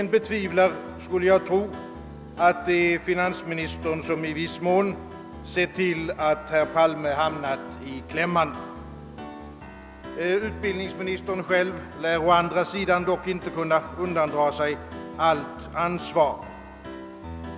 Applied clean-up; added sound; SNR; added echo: none; Piano; 13 dB; none.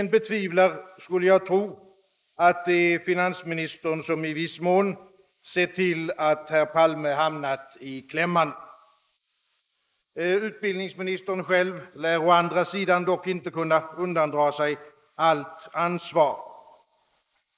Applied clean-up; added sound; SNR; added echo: neural mask model Resemble Enhance denoiser.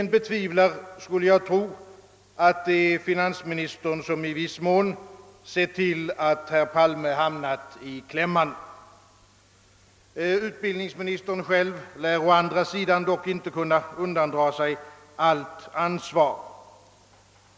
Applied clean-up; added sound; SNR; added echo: none; none; none; none.